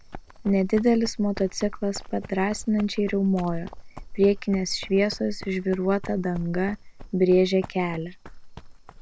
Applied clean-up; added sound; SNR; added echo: none; Run; 13 dB; none.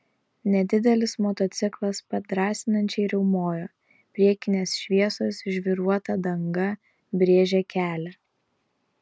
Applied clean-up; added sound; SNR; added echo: none; none; none; none.